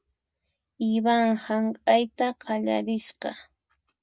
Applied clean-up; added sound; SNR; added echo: none; none; none; none.